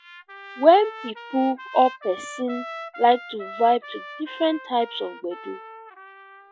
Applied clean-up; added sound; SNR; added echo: classical method Wiener filter.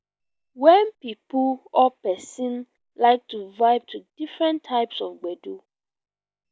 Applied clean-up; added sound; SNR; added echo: none; none; none; none.